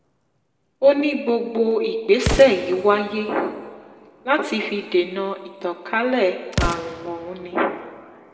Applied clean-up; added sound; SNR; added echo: none; Explosion; 11 dB; reverberation time 1.7 s.